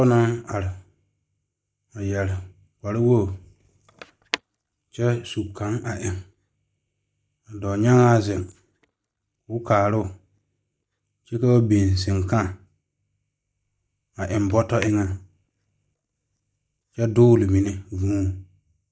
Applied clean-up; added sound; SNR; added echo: neural mask model DeepFilterNet 3.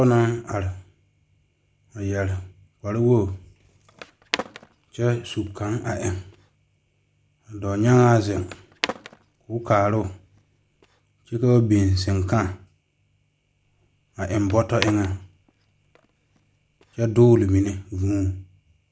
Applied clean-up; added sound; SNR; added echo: none; Skateboard; 15 dB; none.